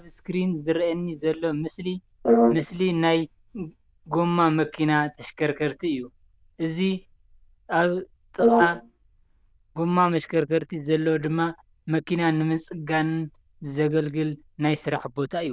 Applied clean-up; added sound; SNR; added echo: neural diffusion model UNIVERSE++.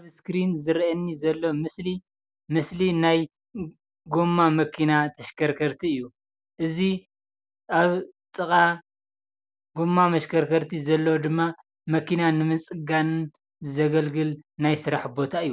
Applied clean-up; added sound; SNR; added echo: none; none; none; none.